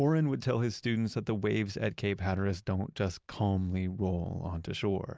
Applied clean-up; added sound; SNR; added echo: none; none; none; none.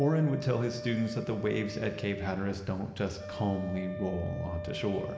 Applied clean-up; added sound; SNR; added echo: none; Wind instrument, woodwind instrument; 11 dB; reverberation time 1.7 s.